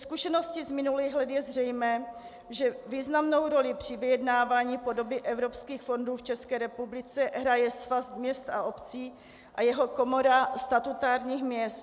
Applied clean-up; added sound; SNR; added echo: none; none; none; none.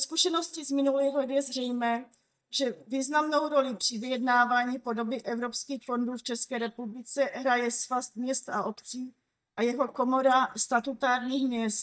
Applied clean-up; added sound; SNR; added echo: neural mask model DeepFilterNet 3.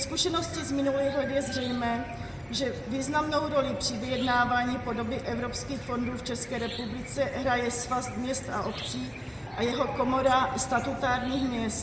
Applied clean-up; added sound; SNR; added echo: none; Cricket / Chicken, rooster; 9 dB; reverberation time 1.1 s.